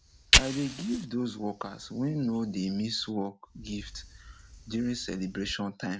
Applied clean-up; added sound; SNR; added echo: none; Fire; 1 dB; none.